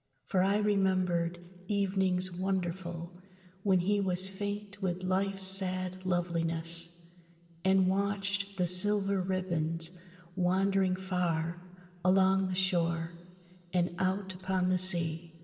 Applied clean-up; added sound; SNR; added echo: none; none; none; reverberation time 2.6 s.